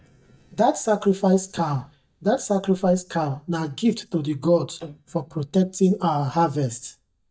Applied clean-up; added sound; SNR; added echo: neural mask model DeepFilterNet 3.